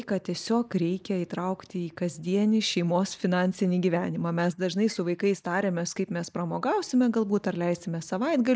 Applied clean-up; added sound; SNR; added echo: neural mask model Resemble Enhance denoiser.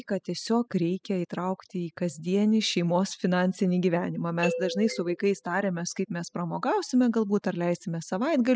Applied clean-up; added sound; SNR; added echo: classical method spectral subtraction.